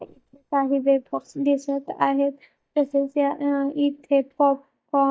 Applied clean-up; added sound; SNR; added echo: neural mask model DeepFilterNet 3.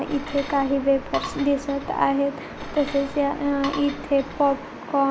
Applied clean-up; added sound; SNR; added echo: none; Cutlery, silverware / Dishes, pots, and pans; 13 dB; none.